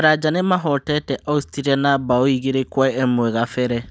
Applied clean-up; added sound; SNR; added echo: none; none; none; none.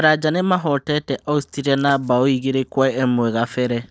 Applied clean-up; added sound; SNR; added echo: neural separator model SepFormer DNS4.